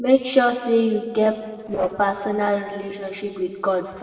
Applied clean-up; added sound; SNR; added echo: neural separator model SepFormer DNS4.